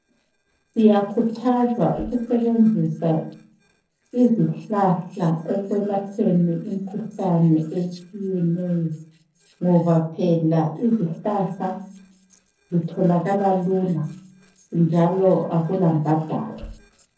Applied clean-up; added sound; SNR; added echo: neural separator model SepFormer DNS4.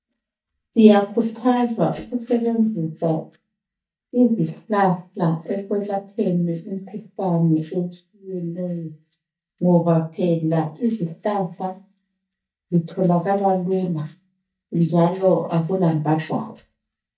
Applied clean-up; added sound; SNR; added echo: neural mask model DeepFilterNet 3.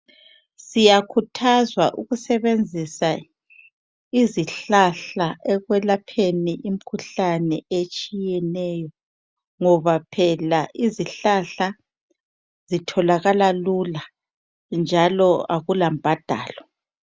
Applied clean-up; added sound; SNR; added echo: none; none; none; none.